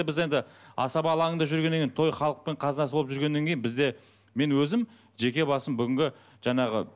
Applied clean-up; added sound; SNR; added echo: none; none; none; none.